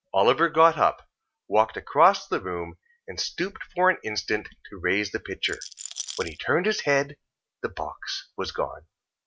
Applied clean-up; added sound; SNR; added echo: none; Rattle; 12 dB; none.